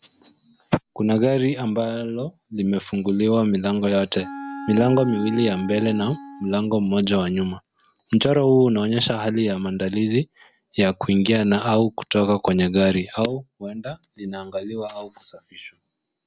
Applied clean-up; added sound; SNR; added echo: none; Wind instrument, woodwind instrument; 14 dB; none.